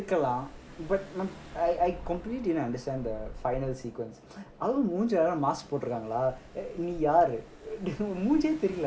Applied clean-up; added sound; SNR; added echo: none; Engine / Car; 16 dB; none.